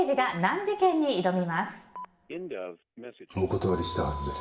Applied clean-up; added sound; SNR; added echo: none; Telephone; 13 dB; reverberation time 1.1 s.